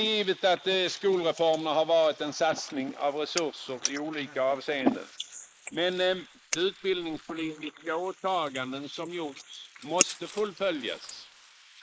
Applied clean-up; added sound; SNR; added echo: neural mask model Resemble Enhance denoiser.